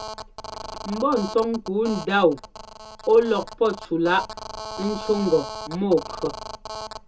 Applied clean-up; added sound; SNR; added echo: none; Telephone; 12 dB; reverberation time 0.2 s.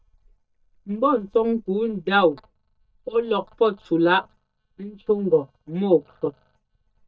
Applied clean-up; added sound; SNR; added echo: neural mask model DeepFilterNet 3.